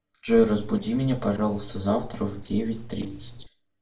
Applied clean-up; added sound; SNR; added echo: neural separator model SepFormer DNS4.